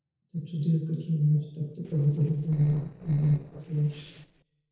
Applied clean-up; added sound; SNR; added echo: neural separator model SepFormer DNS4.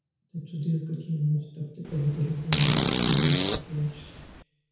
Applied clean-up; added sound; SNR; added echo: none; Fart; 0 dB; reverberation time 0.9 s.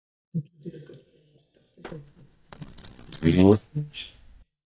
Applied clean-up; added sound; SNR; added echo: neural mask model DeepFilterNet 3.